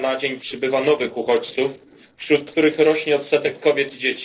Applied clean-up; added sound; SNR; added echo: neural separator model SepFormer DNS4.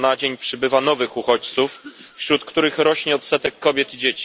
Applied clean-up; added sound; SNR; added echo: none; none; none; none.